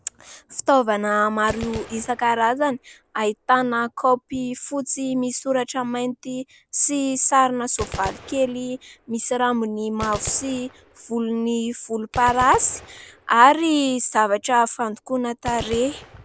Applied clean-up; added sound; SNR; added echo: none; Gunshot, gunfire; 18 dB; none.